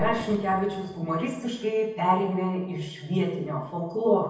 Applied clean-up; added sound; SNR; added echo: none; Fireworks; 16 dB; reverberation time 0.9 s.